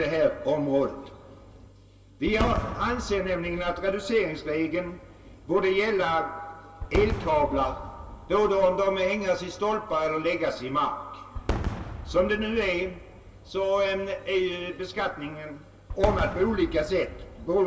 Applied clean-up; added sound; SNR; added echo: none; Fireworks; 10 dB; reverberation time 0.2 s.